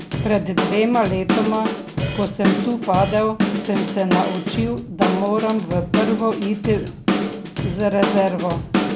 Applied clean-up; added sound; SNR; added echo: none; Drum / Drum kit; 2 dB; none.